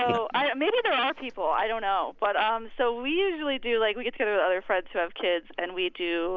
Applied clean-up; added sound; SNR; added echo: none; none; none; none.